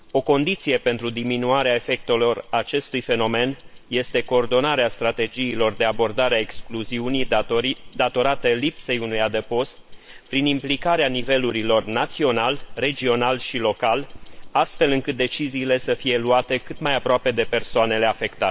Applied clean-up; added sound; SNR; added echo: neural separator model SepFormer WHAM!.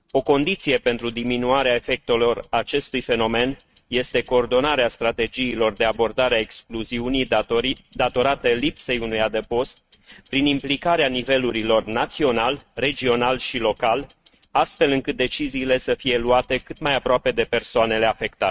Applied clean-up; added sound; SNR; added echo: neural mask model RNNoise.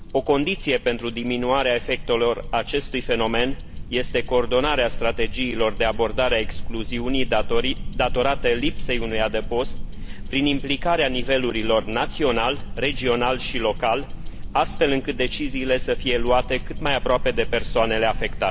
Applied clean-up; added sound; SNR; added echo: none; Tick-tock; 4 dB; none.